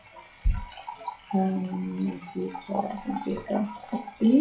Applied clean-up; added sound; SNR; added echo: classical method WPE with log-MMSE.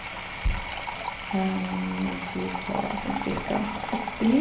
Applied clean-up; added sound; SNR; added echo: none; Sink (filling or washing) / Water tap, faucet; 3 dB; reverberation time 0.4 s.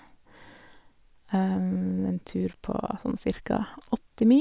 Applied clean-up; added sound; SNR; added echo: none; none; none; none.